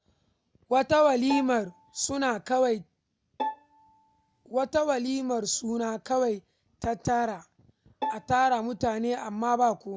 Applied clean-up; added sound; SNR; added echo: none; Bowed string instrument; 10 dB; none.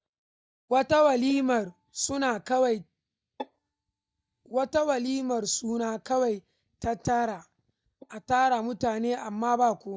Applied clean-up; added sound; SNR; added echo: neural mask model DeepFilterNet 3.